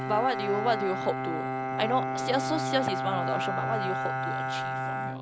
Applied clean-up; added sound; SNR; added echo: none; Bowed string instrument; 0 dB; none.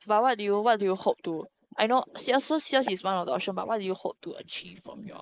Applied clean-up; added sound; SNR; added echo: neural mask model Resemble Enhance denoiser.